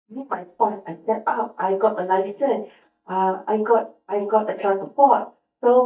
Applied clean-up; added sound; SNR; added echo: neural mask model DeepFilterNet 3.